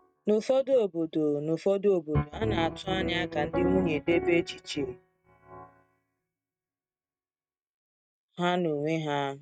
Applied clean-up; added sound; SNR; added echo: neural mask model RNNoise.